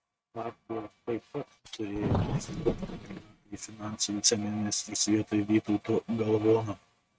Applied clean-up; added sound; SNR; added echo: neural mask model RNNoise.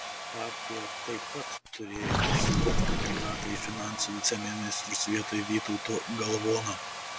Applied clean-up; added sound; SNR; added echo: none; Domestic sounds, home sounds + Gurgling; -2 dB; none.